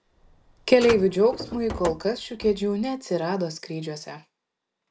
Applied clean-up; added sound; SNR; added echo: none; Car; 12 dB; none.